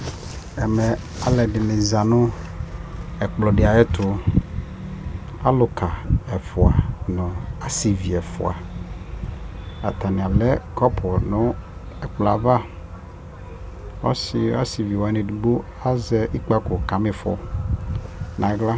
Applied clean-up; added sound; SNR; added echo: none; none; none; none.